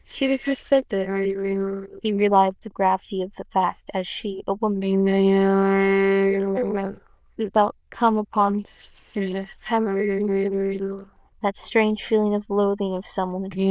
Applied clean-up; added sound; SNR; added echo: neural diffusion model UNIVERSE++.